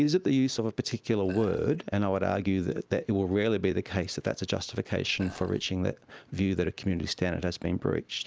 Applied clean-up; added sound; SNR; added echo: none; Burping, eructation; 18 dB; none.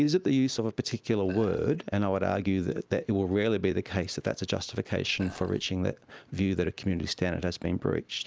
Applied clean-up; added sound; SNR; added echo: neural mask model Resemble Enhance denoiser.